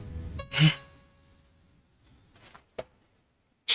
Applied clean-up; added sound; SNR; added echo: neural mask model RNNoise.